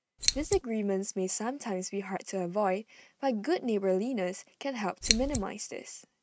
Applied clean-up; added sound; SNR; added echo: neural mask model RNNoise.